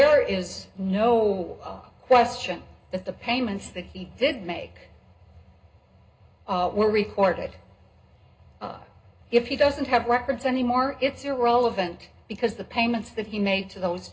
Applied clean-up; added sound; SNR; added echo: none; none; none; reverberation time 0.2 s.